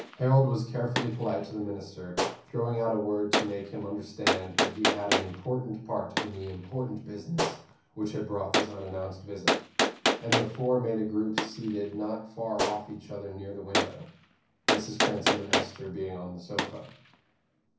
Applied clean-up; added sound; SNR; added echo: none; Gunshot, gunfire; 0 dB; reverberation time 0.6 s.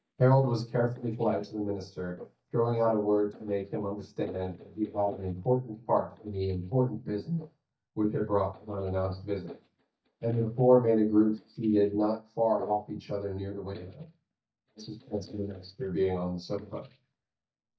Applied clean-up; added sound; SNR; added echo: neural mask model DeepFilterNet 3.